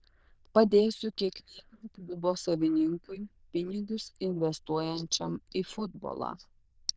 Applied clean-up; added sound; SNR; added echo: neural diffusion model UNIVERSE++.